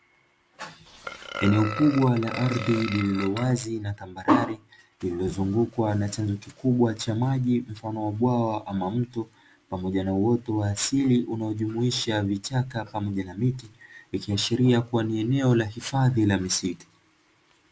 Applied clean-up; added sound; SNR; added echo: none; Burping, eructation; 9 dB; none.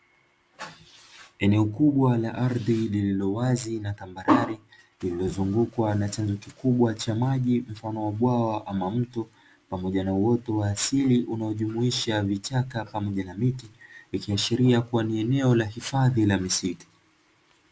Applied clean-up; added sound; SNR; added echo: none; none; none; none.